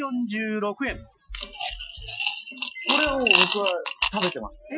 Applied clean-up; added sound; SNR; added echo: classical method Wiener filter.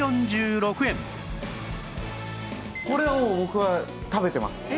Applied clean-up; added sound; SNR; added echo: none; none; none; none.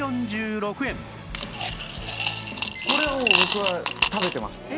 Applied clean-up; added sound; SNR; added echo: none; Coin (dropping) / Glass; -2 dB; none.